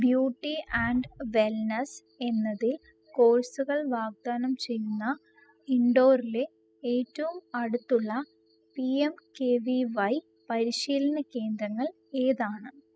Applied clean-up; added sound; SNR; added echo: classical method spectral subtraction.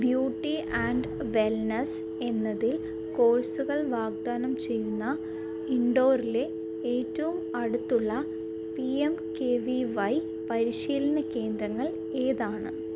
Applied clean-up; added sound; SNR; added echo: none; Telephone; 6 dB; none.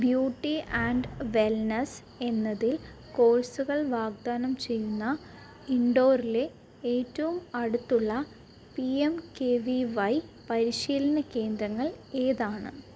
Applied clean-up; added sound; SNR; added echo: none; none; none; none.